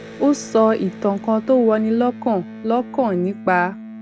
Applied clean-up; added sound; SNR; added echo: none; Electric guitar; 16 dB; none.